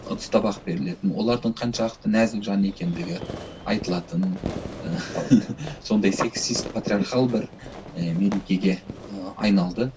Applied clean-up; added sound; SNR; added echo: none; Fireworks; 14 dB; reverberation time 0.2 s.